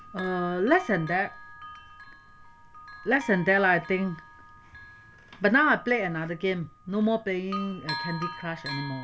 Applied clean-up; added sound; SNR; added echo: none; Bell; 13 dB; none.